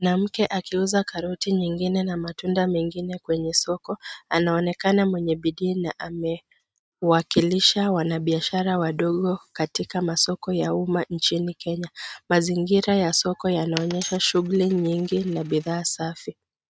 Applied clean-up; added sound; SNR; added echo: neural mask model RNNoise.